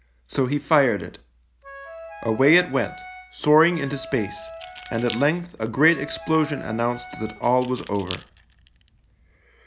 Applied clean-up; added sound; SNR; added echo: none; Wind instrument, woodwind instrument + Keys jangling; 14 dB; none.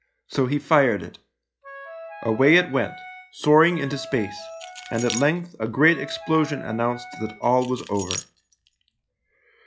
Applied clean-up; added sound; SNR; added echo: classical method log-MMSE.